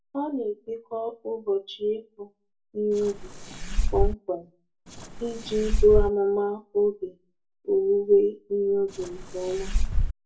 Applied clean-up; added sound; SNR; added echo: none; Fireworks; -1 dB; reverberation time 0.2 s.